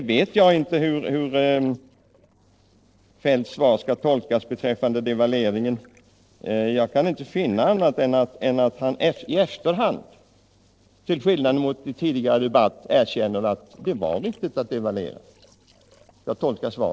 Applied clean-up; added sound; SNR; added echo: neural separator model SepFormer DNS4.